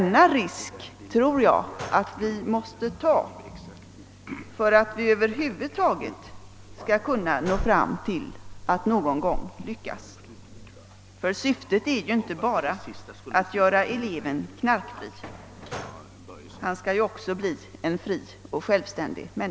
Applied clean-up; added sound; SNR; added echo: none; Growling + Gunshot, gunfire; 16 dB; none.